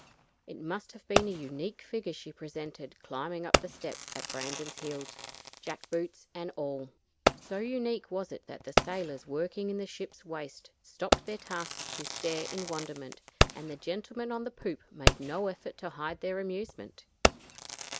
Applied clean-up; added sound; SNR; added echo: none; Fireworks; -3 dB; none.